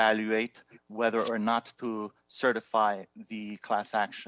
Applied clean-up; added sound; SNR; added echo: none; Domestic sounds, home sounds; 18 dB; none.